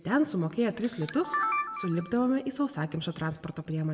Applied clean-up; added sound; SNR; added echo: none; Camera; 5 dB; reverberation time 1.1 s.